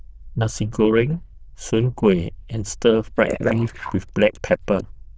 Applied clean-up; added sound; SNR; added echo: neural diffusion model UNIVERSE++.